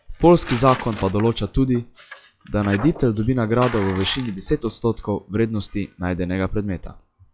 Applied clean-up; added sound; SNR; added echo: classical method log-MMSE.